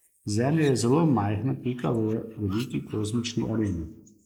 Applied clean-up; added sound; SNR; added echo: neural mask model Resemble Enhance denoiser.